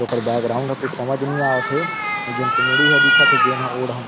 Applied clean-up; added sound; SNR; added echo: none; Cat; -3 dB; none.